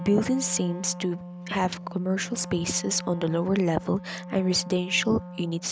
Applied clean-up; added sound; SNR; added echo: none; Wind instrument, woodwind instrument; 12 dB; none.